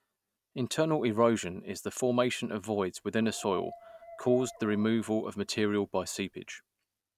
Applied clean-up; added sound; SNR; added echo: none; Dog; 19 dB; none.